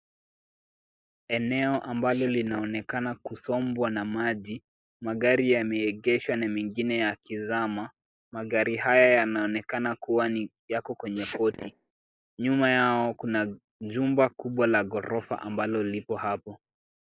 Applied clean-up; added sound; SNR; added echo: neural mask model Resemble Enhance denoiser.